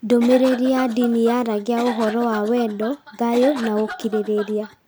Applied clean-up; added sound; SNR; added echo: none; Cough; 15 dB; none.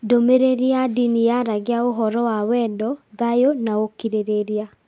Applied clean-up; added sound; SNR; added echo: none; none; none; none.